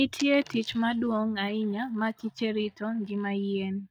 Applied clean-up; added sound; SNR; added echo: neural mask model DeepFilterNet 3.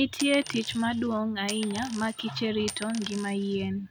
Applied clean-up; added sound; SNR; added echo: none; Coin (dropping); 14 dB; none.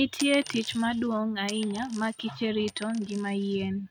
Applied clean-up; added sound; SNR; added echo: neural mask model RNNoise.